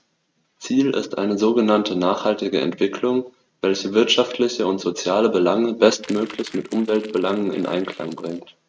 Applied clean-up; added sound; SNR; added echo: neural mask model RNNoise.